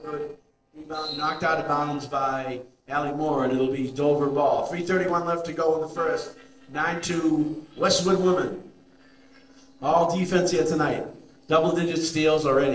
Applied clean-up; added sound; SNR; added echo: neural separator model SepFormer DNS4.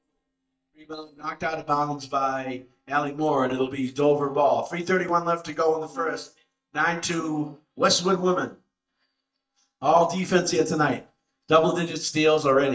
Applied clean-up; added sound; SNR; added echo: neural mask model DeepFilterNet 3.